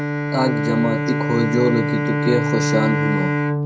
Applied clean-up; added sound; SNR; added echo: none; Bowed string instrument; -1 dB; reverberation time 0.2 s.